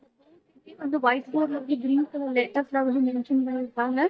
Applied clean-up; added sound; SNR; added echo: neural mask model DeepFilterNet 3.